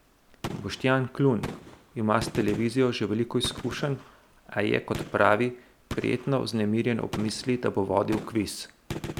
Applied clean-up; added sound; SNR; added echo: none; Gunshot, gunfire; 13 dB; none.